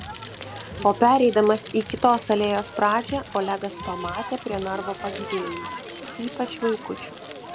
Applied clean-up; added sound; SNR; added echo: none; Crackle; 11 dB; none.